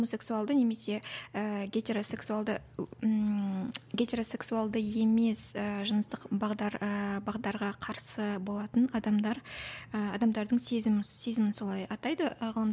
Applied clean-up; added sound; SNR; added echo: none; none; none; none.